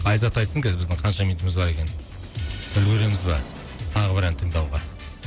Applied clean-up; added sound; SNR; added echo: none; Subway, metro, underground / Train; 17 dB; none.